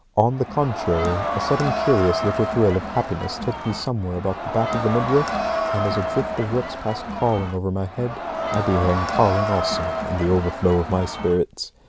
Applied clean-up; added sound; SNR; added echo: none; Crowd; 4 dB; none.